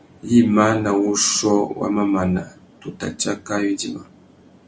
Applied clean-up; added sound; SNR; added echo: none; none; none; none.